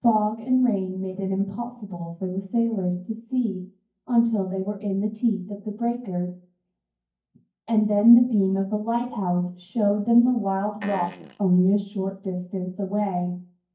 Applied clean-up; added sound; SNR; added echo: neural mask model DeepFilterNet 3.